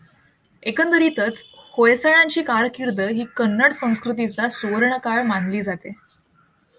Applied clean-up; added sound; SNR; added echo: none; none; none; none.